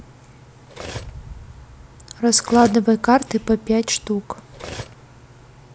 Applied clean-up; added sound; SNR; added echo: none; Cutlery, silverware; 16 dB; none.